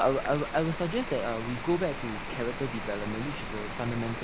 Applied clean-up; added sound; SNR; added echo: none; Rain; 5 dB; none.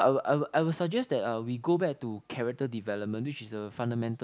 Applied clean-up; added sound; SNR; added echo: none; none; none; none.